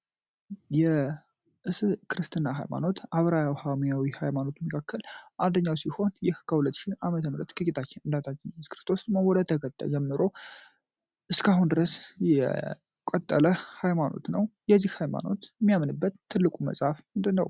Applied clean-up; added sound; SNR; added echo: none; none; none; none.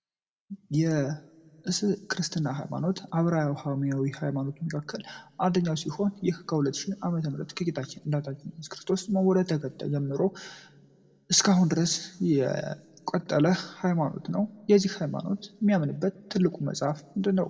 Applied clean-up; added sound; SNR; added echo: none; none; none; reverberation time 1.5 s.